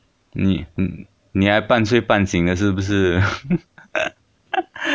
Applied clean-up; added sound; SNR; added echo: none; none; none; none.